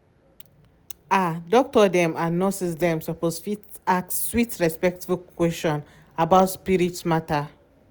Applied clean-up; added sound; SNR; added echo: none; none; none; none.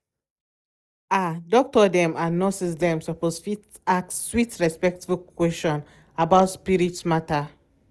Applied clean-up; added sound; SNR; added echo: neural mask model DeepFilterNet 3.